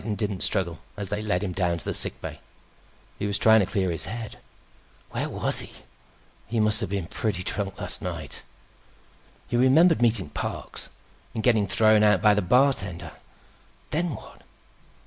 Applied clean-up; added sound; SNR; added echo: none; none; none; none.